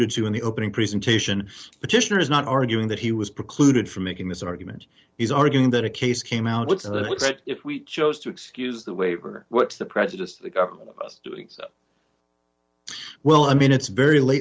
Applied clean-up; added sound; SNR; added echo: none; none; none; none.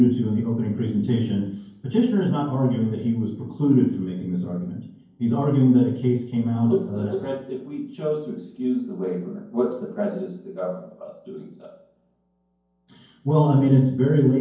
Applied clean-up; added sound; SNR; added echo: none; none; none; reverberation time 0.9 s.